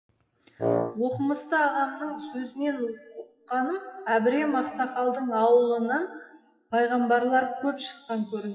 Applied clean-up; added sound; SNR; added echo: classical method WPE with log-MMSE.